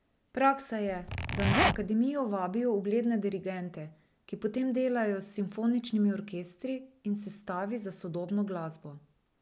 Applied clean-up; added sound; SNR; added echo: none; Zipper (clothing); -4 dB; none.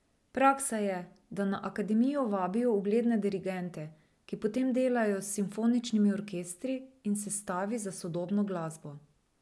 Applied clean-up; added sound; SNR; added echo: none; none; none; none.